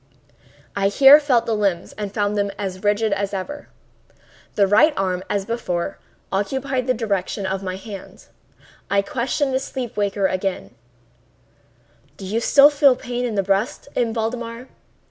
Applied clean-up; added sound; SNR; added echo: none; none; none; none.